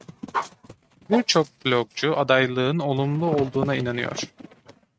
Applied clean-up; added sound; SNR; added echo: neural mask model RNNoise.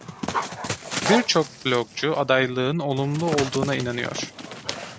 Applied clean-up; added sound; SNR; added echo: none; Dog; 6 dB; none.